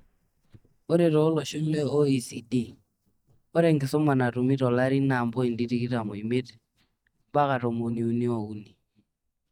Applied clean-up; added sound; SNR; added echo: neural mask model DeepFilterNet 3.